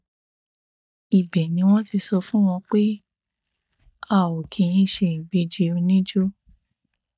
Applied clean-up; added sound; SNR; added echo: neural mask model DeepFilterNet 3.